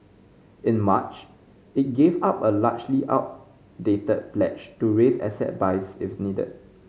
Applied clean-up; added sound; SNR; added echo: none; none; none; none.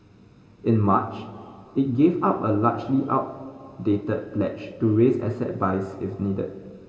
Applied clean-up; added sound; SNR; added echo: none; none; none; reverberation time 2.2 s.